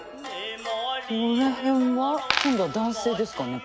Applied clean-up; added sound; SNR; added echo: none; Coin (dropping); 6 dB; none.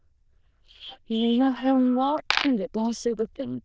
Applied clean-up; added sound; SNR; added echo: neural diffusion model UNIVERSE++.